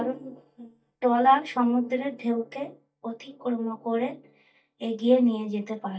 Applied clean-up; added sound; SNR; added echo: neural mask model DeepFilterNet 3.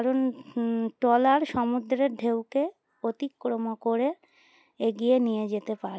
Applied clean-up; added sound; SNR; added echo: none; none; none; none.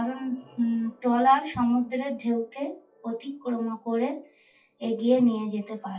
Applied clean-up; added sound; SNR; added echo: classical method WPE with log-MMSE.